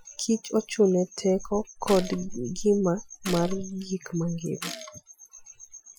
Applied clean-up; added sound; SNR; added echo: classical method Wiener filter.